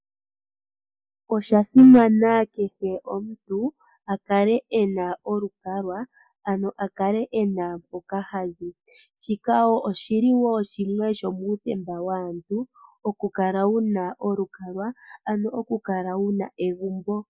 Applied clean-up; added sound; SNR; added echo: none; none; none; none.